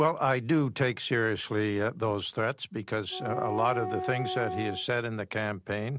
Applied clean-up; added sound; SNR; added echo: none; Wind instrument, woodwind instrument; 7 dB; none.